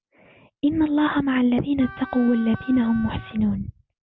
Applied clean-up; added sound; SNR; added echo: none; Wind instrument, woodwind instrument; 18 dB; none.